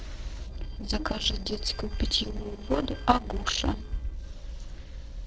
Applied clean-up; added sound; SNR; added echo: neural separator model SepFormer DNS4.